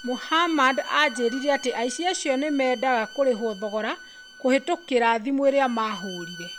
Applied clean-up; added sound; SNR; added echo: none; Bowed string instrument; 17 dB; none.